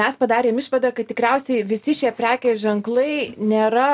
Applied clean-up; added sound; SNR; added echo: none; none; none; none.